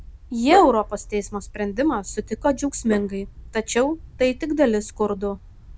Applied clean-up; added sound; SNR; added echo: none; Dog; 14 dB; none.